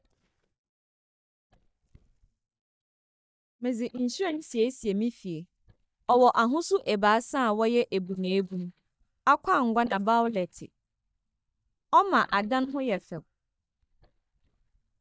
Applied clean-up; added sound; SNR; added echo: neural mask model DeepFilterNet 3.